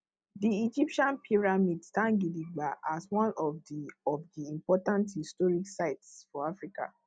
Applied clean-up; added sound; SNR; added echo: none; none; none; none.